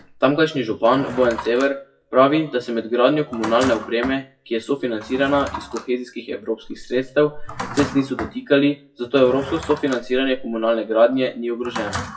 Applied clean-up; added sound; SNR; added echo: classical method WPE with log-MMSE.